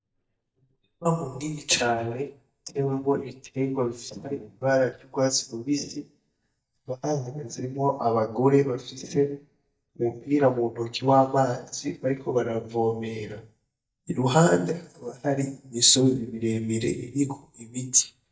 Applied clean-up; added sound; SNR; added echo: neural mask model DeepFilterNet 3.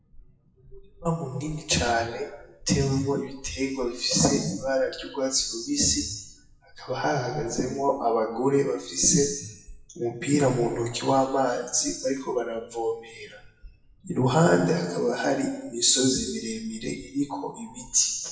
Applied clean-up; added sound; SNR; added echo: classical method WPE with log-MMSE.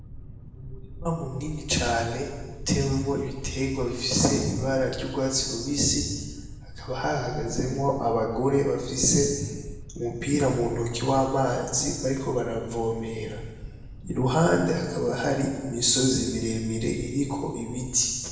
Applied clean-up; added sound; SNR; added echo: none; Boat, Water vehicle; 14 dB; reverberation time 1.2 s.